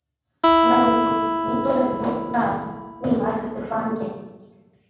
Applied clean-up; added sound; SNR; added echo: none; Acoustic guitar; -2 dB; reverberation time 1.2 s.